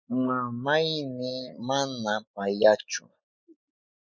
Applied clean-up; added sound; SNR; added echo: neural mask model Resemble Enhance denoiser.